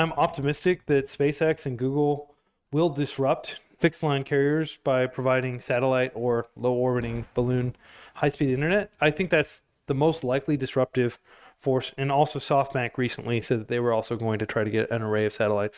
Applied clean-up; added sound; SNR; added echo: neural mask model RNNoise.